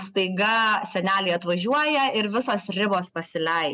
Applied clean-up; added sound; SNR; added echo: none; none; none; none.